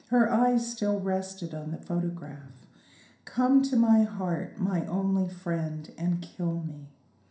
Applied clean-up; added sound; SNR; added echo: none; none; none; reverberation time 0.5 s.